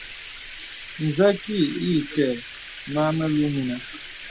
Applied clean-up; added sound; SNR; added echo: none; Bathtub (filling or washing); 14 dB; none.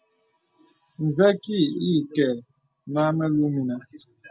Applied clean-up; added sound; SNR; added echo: none; none; none; none.